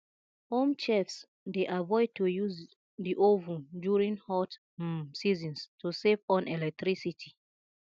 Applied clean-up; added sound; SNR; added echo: none; none; none; none.